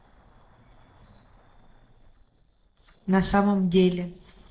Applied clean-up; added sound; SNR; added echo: neural separator model SepFormer DNS4.